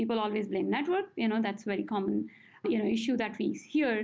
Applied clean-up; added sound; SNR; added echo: none; none; none; none.